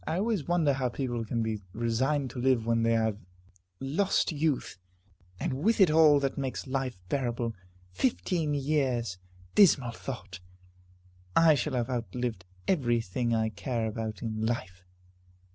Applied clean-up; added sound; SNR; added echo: none; none; none; none.